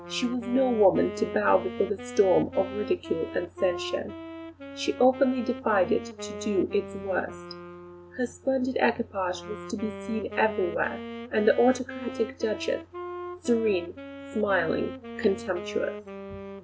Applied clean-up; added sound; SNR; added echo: none; Wind instrument, woodwind instrument; 11 dB; none.